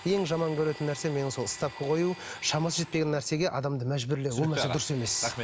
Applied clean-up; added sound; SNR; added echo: none; Domestic sounds, home sounds; 18 dB; none.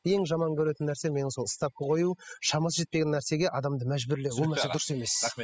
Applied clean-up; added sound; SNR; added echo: classical method spectral subtraction.